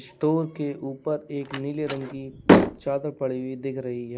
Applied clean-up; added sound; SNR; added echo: none; Slam; -5 dB; none.